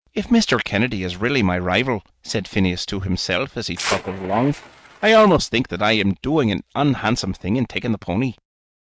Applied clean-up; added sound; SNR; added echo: neural mask model RNNoise.